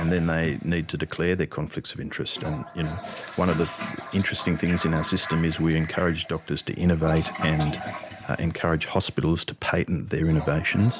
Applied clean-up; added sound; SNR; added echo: none; Toilet flush; 12 dB; none.